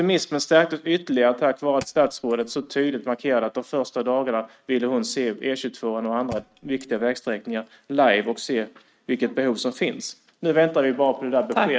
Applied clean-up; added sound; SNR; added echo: neural mask model RNNoise.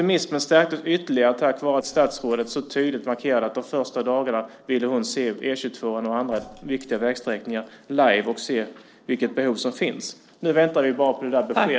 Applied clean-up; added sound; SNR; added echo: neural separator model SepFormer DNS4.